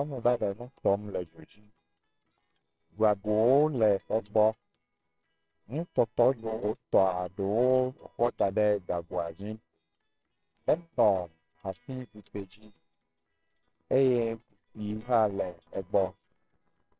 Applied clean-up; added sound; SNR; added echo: neural separator model SepFormer WHAMR!.